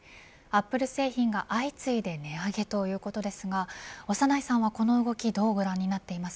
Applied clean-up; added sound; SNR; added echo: none; none; none; none.